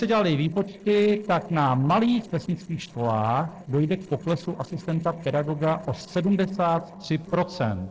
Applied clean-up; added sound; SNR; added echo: neural separator model SepFormer DNS4.